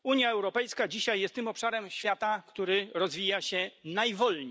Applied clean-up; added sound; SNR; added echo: none; none; none; none.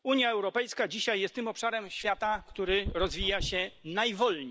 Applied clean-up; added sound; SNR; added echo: none; Dog; 12 dB; none.